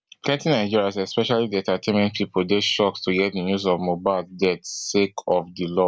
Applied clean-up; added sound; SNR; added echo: none; none; none; none.